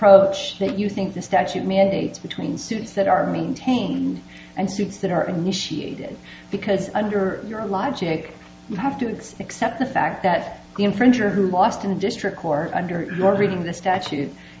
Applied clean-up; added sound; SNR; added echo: none; none; none; none.